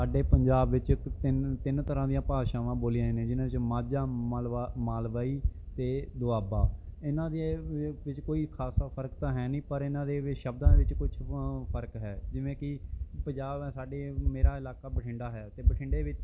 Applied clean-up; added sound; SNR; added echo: none; none; none; none.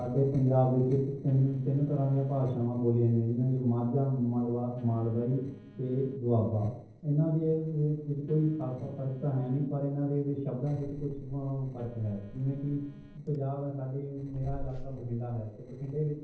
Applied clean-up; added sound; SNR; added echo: neural separator model SepFormer DNS4.